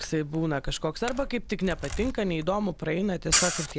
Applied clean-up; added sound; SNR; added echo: none; Camera; 4 dB; none.